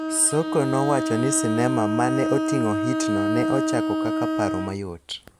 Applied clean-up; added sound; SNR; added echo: none; Bowed string instrument; 0 dB; none.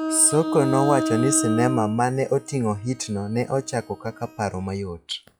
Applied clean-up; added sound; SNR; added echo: classical method log-MMSE.